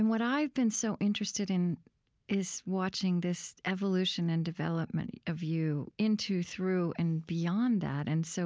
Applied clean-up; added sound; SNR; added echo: none; none; none; none.